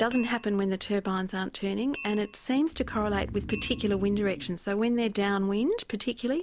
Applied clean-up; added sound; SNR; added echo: none; Breathing + Tap; 13 dB; none.